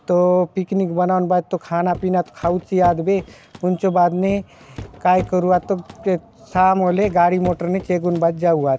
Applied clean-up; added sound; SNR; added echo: none; Walk, footsteps; 17 dB; none.